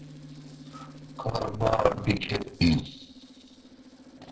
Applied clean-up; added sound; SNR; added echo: neural separator model SepFormer DNS4.